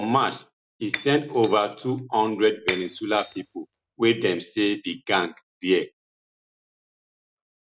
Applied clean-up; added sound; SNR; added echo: none; Shatter; 10 dB; none.